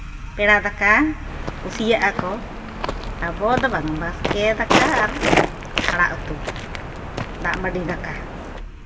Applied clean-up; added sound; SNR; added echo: none; Walk, footsteps; 4 dB; reverberation time 1.6 s.